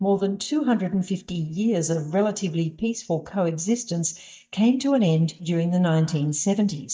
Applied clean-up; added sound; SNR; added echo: neural mask model DeepFilterNet 3.